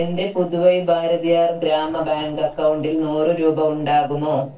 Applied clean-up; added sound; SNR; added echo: neural separator model SepFormer DNS4.